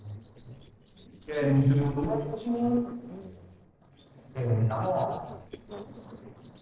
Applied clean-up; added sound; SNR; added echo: neural separator model SepFormer DNS4.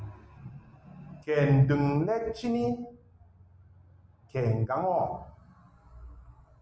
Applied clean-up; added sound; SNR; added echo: none; none; none; none.